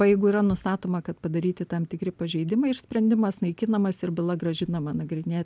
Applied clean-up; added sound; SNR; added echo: none; none; none; none.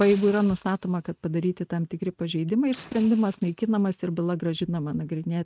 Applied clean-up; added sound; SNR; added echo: neural mask model RNNoise.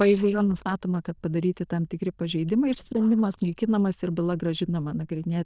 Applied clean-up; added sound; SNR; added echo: neural diffusion model UNIVERSE++.